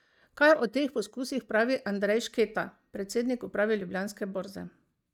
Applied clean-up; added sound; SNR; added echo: neural mask model DeepFilterNet 3.